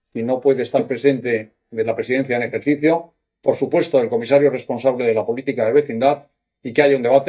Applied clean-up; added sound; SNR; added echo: neural mask model DeepFilterNet 3.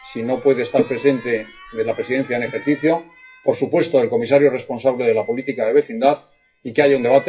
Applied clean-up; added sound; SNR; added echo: classical method WPE with log-MMSE.